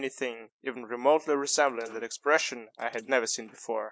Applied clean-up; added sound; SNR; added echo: neural mask model Resemble Enhance denoiser.